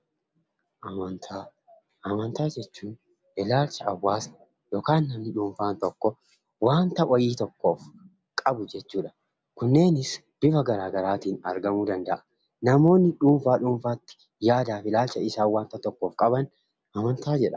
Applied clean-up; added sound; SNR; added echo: none; none; none; none.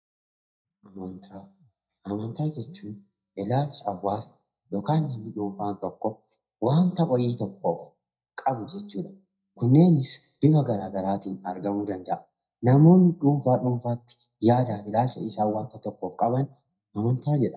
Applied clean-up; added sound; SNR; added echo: neural mask model DeepFilterNet 3.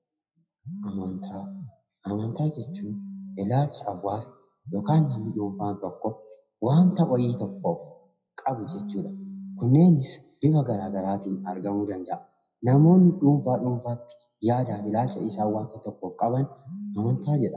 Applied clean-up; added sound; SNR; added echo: classical method WPE with log-MMSE.